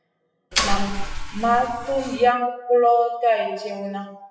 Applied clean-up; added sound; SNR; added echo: classical method WPE with log-MMSE.